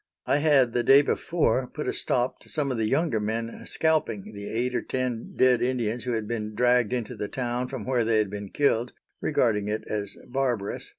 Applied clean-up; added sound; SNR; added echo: none; none; none; none.